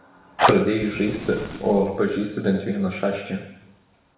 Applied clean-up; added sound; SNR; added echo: none; Fire; 7 dB; reverberation time 0.8 s.